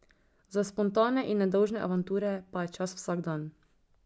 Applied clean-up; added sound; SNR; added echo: none; none; none; none.